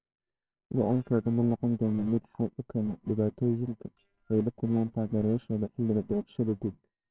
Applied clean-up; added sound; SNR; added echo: neural separator model SepFormer WHAMR!.